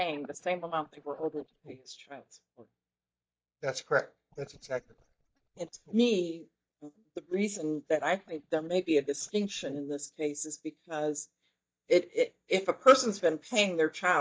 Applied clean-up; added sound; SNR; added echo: neural mask model DeepFilterNet 3.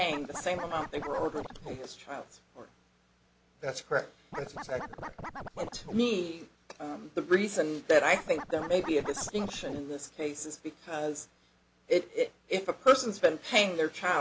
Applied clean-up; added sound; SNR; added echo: none; Scratching (performance technique); 10 dB; none.